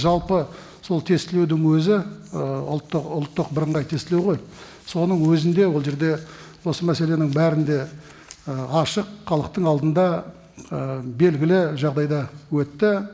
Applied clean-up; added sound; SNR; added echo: none; none; none; none.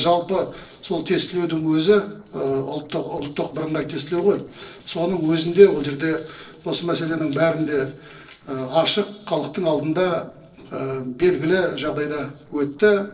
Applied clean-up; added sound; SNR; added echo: neural separator model SepFormer DNS4.